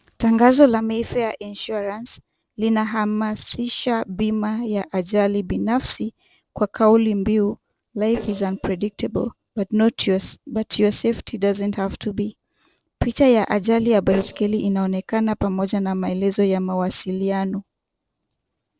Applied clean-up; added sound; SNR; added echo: neural separator model SepFormer DNS4.